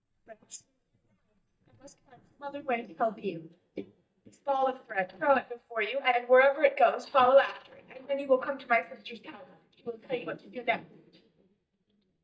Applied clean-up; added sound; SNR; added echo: neural mask model DeepFilterNet 3.